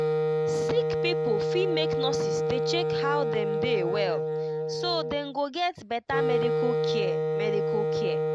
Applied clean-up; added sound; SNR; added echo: none; Wind instrument, woodwind instrument; -4 dB; none.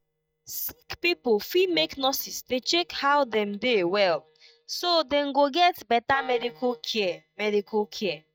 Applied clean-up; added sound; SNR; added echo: neural mask model DeepFilterNet 3.